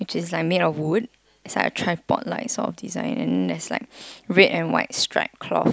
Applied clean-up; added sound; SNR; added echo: none; none; none; none.